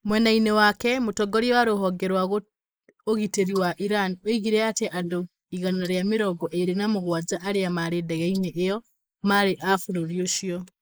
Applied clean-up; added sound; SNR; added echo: neural mask model Resemble Enhance denoiser.